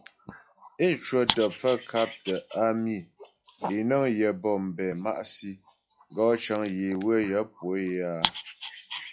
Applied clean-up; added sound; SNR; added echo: classical method log-MMSE.